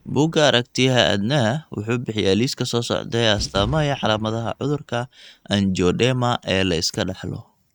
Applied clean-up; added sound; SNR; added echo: neural mask model RNNoise.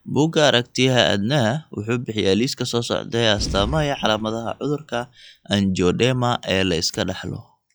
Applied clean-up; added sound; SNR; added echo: classical method log-MMSE.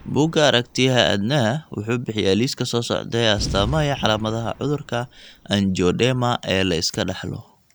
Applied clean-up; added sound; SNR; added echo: none; Boom; 17 dB; none.